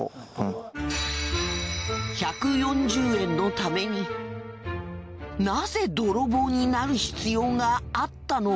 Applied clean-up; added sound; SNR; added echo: none; none; none; none.